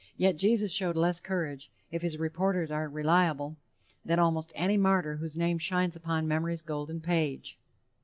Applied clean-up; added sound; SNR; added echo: none; none; none; none.